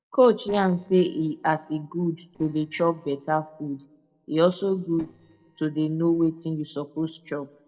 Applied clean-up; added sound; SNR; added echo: neural separator model SepFormer DNS4.